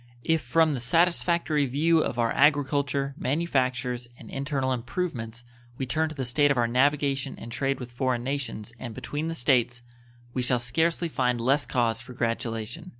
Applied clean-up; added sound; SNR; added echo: none; none; none; none.